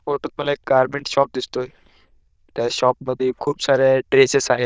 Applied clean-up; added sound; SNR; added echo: neural diffusion model UNIVERSE++.